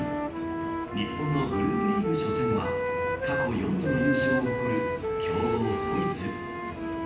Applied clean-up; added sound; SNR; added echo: none; Wind instrument, woodwind instrument; 0 dB; reverberation time 0.9 s.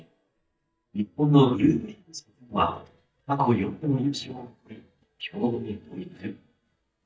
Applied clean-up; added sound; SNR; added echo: neural mask model DeepFilterNet 3.